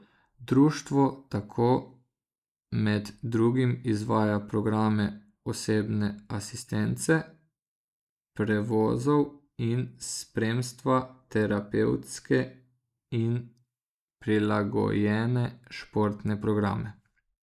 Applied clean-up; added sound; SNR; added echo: neural mask model Resemble Enhance denoiser.